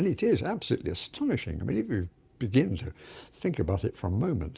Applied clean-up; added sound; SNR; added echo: none; none; none; none.